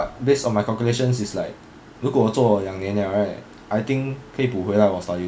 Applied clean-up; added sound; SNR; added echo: none; none; none; none.